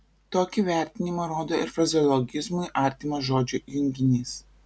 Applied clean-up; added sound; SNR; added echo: none; none; none; none.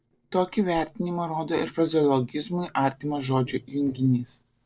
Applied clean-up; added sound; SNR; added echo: neural separator model SepFormer DNS4.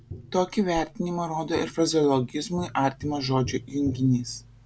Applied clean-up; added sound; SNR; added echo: none; Tap; 16 dB; none.